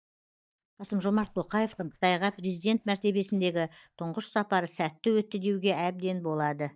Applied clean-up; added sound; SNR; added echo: neural mask model DeepFilterNet 3.